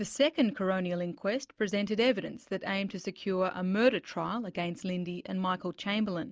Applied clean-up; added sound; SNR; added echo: none; none; none; none.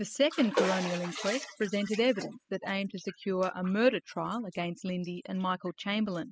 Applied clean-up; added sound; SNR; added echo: classical method spectral subtraction.